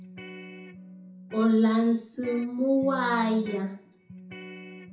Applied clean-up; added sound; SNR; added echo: none; Electric guitar; 16 dB; reverberation time 0.6 s.